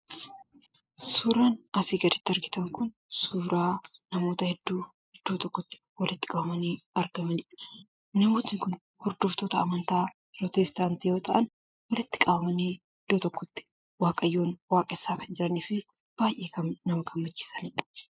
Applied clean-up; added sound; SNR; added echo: neural mask model Resemble Enhance denoiser.